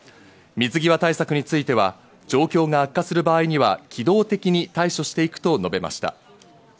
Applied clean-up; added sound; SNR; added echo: none; none; none; none.